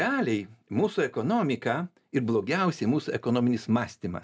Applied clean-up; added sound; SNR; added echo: none; none; none; none.